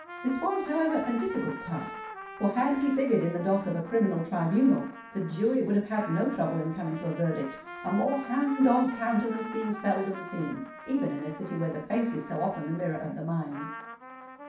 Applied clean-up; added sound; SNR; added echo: none; Trumpet; 14 dB; reverberation time 0.6 s.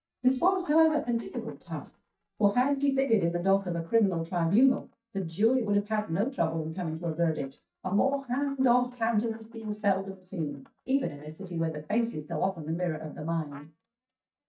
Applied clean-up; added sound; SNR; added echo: neural mask model DeepFilterNet 3.